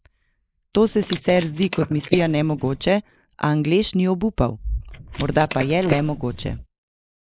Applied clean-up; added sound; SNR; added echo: neural mask model Resemble Enhance denoiser.